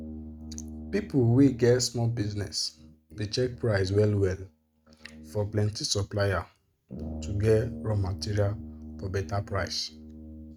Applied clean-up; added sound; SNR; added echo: neural mask model RNNoise.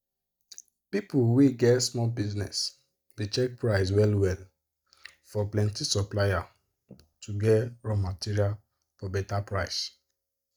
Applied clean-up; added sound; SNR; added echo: neural mask model DeepFilterNet 3.